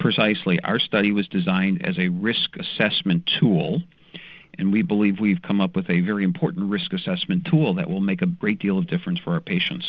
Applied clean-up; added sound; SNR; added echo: none; none; none; none.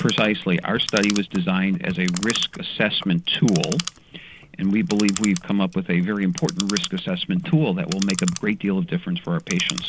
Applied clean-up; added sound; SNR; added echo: none; Clock; 12 dB; none.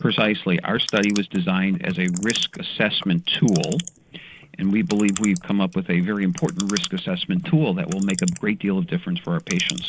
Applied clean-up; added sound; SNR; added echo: neural mask model Resemble Enhance denoiser.